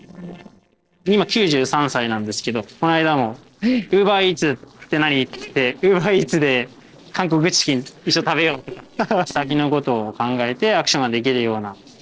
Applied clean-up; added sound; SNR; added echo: neural separator model SepFormer DNS4.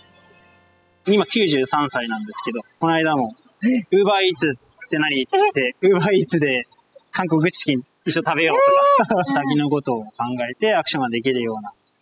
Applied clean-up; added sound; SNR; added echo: classical method spectral subtraction.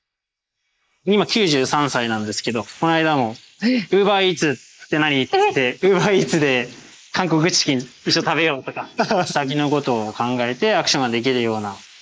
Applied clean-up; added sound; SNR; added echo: neural mask model Resemble Enhance denoiser.